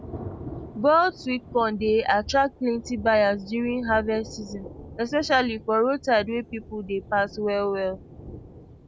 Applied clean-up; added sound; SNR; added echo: none; Thunder; 16 dB; none.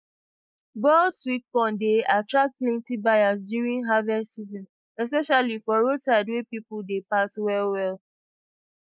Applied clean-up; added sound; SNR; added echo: neural mask model Resemble Enhance denoiser.